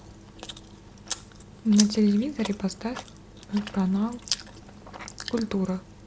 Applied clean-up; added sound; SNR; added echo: none; Chewing, mastication; 11 dB; none.